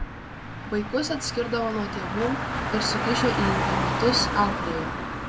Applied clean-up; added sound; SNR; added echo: none; Car; 0 dB; none.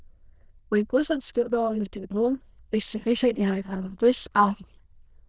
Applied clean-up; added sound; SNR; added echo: neural diffusion model UNIVERSE++.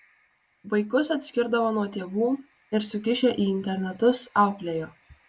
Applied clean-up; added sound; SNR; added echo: none; none; none; none.